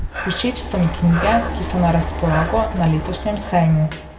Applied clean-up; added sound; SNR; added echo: none; Breathing; 6 dB; reverberation time 1.4 s.